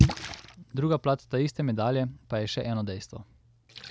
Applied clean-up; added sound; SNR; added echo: none; Splash, splatter; 2 dB; none.